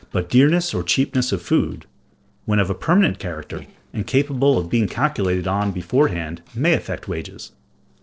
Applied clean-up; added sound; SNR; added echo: neural separator model SepFormer DNS4.